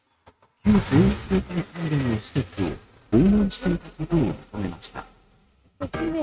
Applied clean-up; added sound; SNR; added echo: neural mask model RNNoise.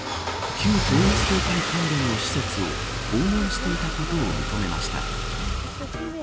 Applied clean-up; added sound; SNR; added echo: none; Engine starting / Car; 0 dB; none.